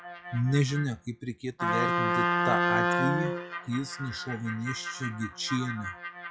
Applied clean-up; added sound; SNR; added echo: classical method log-MMSE.